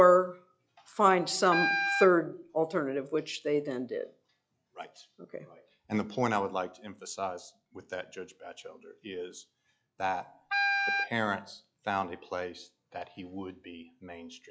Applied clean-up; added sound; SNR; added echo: classical method log-MMSE.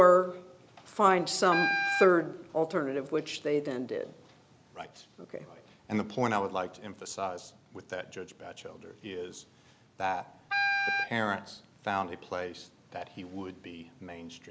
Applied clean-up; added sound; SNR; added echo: none; Wind instrument, woodwind instrument; 0 dB; none.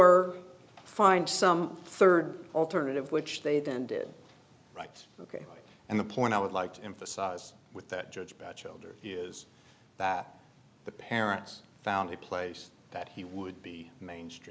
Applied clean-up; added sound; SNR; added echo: none; none; none; none.